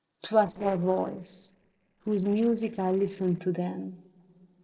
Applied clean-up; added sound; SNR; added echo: neural separator model SepFormer DNS4.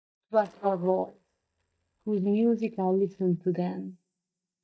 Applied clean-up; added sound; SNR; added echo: neural mask model DeepFilterNet 3.